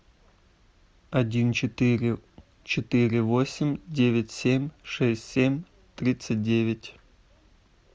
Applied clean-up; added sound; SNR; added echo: none; none; none; none.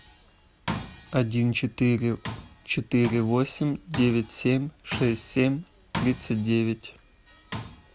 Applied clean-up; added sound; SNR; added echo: none; Tools; 12 dB; none.